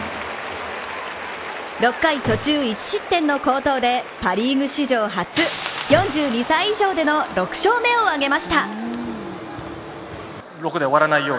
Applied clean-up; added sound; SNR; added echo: none; Gunshot, gunfire; 13 dB; none.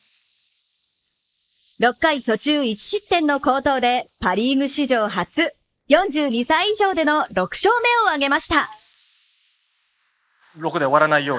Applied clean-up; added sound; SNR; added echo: neural mask model Resemble Enhance denoiser.